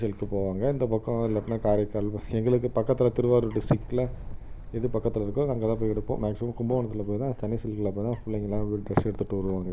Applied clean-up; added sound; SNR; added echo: none; Bird; 10 dB; none.